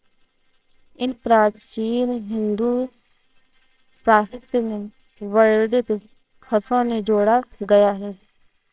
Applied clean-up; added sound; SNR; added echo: neural separator model SepFormer WHAMR!.